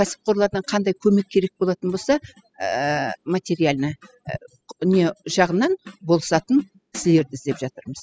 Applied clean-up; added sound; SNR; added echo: classical method spectral subtraction.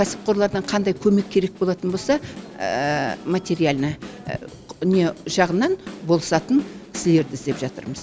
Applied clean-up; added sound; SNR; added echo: none; Drum / Drum kit; 18 dB; none.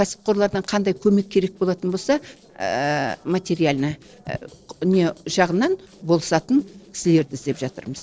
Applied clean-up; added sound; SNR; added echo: neural separator model SepFormer DNS4.